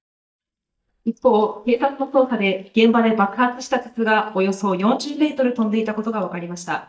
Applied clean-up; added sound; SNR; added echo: neural mask model DeepFilterNet 3.